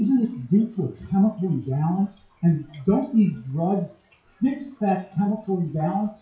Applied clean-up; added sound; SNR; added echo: classical method WPE with log-MMSE.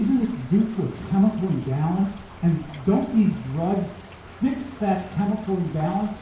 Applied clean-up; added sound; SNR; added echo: none; Stream / Trickle, dribble; 19 dB; reverberation time 0.6 s.